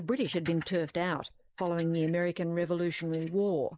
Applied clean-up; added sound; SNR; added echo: neural mask model Resemble Enhance denoiser.